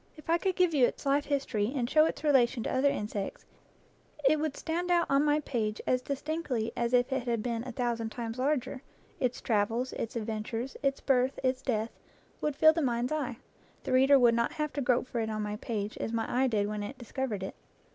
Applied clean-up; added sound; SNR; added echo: none; none; none; none.